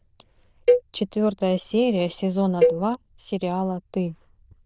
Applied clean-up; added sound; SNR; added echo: neural diffusion model UNIVERSE++.